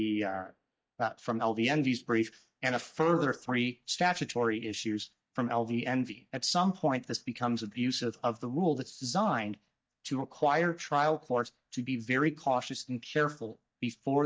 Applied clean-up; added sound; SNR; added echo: neural mask model DeepFilterNet 3.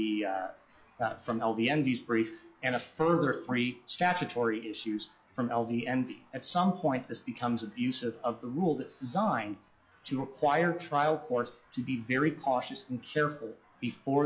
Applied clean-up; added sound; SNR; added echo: classical method log-MMSE.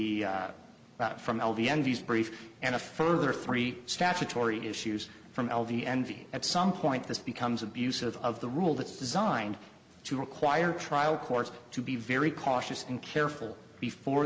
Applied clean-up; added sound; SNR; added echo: none; none; none; none.